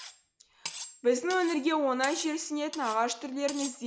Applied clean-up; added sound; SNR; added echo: none; Cutlery, silverware; 14 dB; none.